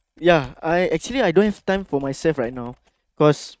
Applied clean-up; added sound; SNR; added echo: neural mask model RNNoise.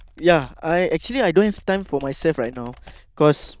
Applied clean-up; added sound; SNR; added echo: neural diffusion model UNIVERSE++.